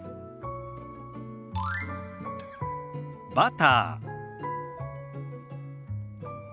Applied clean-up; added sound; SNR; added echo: none; none; none; none.